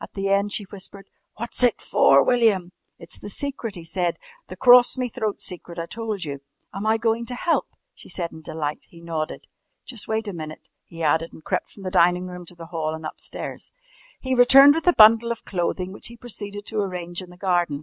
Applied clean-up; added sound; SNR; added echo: none; none; none; none.